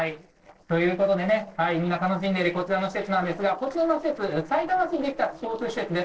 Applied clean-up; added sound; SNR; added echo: neural separator model SepFormer DNS4.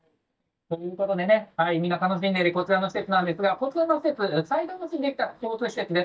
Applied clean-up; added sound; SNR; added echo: neural mask model DeepFilterNet 3.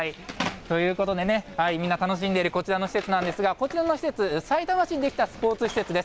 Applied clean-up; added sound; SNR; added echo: none; none; none; none.